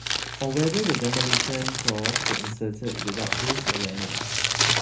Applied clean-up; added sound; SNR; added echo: none; Crumpling, crinkling; -3 dB; reverberation time 0.3 s.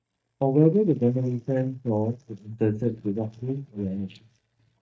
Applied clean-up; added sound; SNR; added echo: neural mask model DeepFilterNet 3.